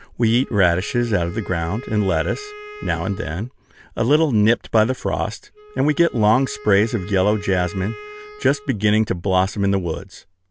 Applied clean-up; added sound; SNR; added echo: none; Wind instrument, woodwind instrument; 19 dB; none.